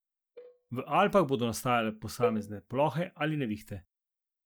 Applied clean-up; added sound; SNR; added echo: neural mask model DeepFilterNet 3.